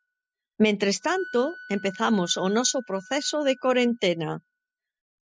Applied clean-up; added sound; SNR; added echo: classical method spectral subtraction.